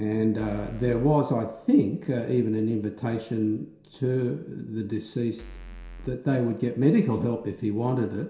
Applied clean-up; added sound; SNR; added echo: none; Bass drum / Keyboard (musical); 15 dB; reverberation time 0.7 s.